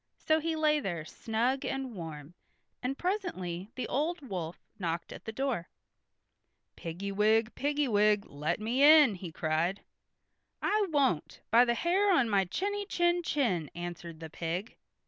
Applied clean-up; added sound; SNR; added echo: none; none; none; none.